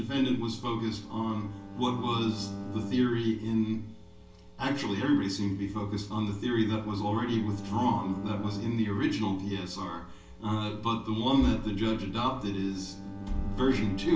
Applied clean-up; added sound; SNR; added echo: none; Bowed string instrument; 13 dB; reverberation time 0.4 s.